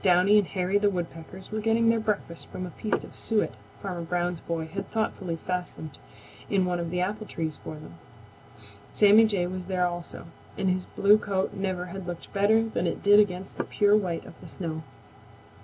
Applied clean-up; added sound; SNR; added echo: none; none; none; none.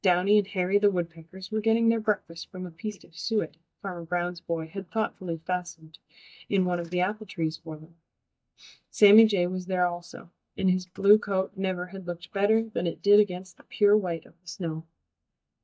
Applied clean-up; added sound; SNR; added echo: neural mask model DeepFilterNet 3.